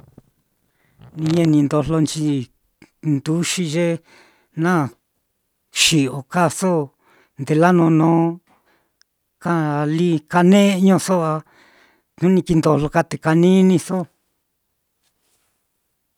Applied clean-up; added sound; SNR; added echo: none; none; none; none.